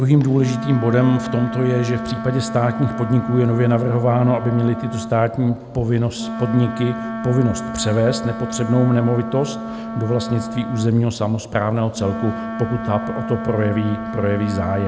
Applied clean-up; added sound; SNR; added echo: none; Wind instrument, woodwind instrument; 8 dB; none.